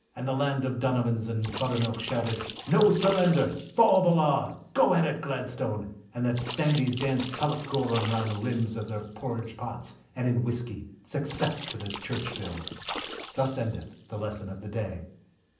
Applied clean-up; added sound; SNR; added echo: none; Splash, splatter; 14 dB; reverberation time 0.6 s.